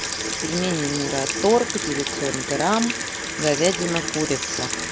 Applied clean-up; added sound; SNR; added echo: none; Sink (filling or washing) / Water tap, faucet; 3 dB; none.